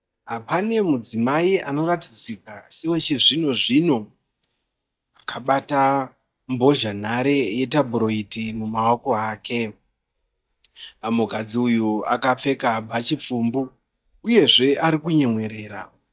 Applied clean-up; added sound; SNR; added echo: neural mask model DeepFilterNet 3.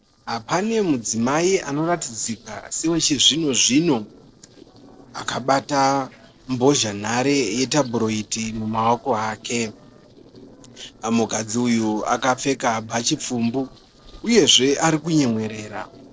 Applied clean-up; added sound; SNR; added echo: neural separator model SepFormer DNS4.